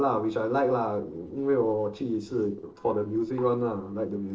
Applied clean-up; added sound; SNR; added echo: neural separator model SepFormer DNS4.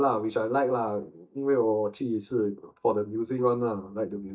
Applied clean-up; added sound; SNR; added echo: neural mask model DeepFilterNet 3.